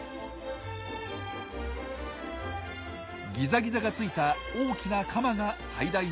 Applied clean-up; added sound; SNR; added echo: none; none; none; none.